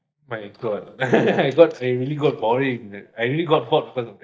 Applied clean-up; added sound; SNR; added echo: neural mask model DeepFilterNet 3.